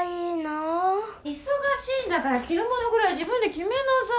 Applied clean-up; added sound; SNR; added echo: none; none; none; none.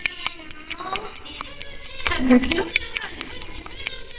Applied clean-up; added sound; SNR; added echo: neural separator model SepFormer WHAMR!.